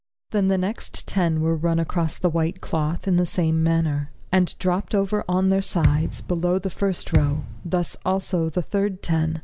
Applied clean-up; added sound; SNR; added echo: none; Thump, thud; 5 dB; none.